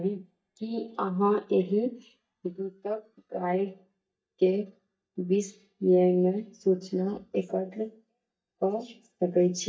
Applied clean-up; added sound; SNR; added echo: neural mask model DeepFilterNet 3.